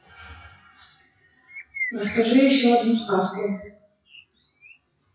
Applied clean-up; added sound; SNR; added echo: classical method WPE with log-MMSE.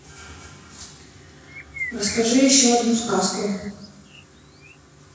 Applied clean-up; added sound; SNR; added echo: none; Bird; 15 dB; reverberation time 1.1 s.